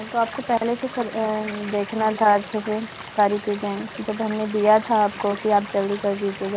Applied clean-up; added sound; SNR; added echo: none; Stream / Liquid; 14 dB; none.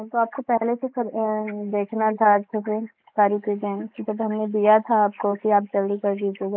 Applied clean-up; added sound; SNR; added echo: neural mask model Resemble Enhance denoiser.